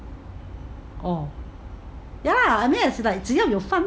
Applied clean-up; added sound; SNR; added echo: none; none; none; none.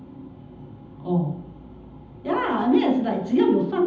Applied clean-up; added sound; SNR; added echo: none; none; none; reverberation time 0.8 s.